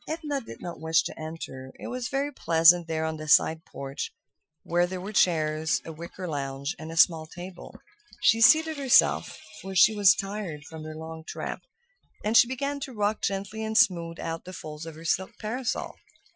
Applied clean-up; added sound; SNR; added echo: classical method Wiener filter.